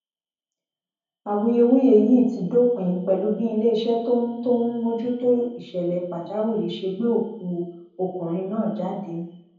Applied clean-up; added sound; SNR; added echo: none; none; none; reverberation time 0.7 s.